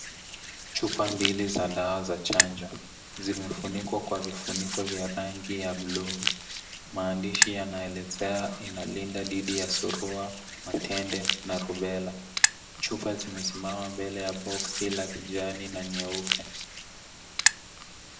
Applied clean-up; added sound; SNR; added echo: none; Hands; 0 dB; reverberation time 0.6 s.